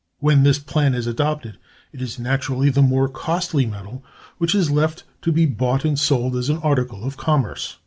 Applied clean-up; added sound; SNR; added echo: none; none; none; none.